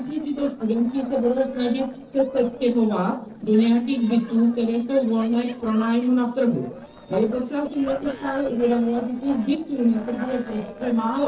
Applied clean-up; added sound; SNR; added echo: neural separator model SepFormer DNS4.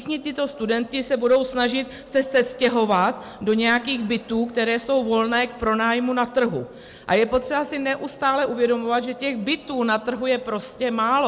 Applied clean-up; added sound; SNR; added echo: none; none; none; none.